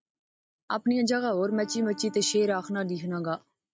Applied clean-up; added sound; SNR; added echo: neural mask model RNNoise.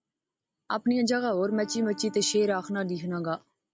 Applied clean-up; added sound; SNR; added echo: none; Wind instrument, woodwind instrument; 19 dB; none.